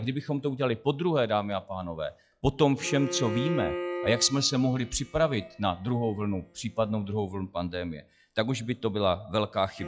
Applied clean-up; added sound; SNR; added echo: classical method log-MMSE.